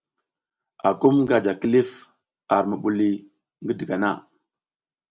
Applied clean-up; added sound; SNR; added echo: none; none; none; none.